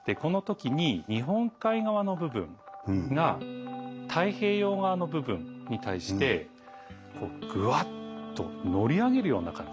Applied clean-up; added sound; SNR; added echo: none; none; none; none.